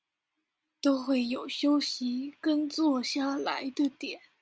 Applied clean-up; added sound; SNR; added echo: none; none; none; none.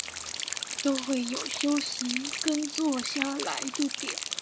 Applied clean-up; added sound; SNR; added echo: none; Rain; 3 dB; none.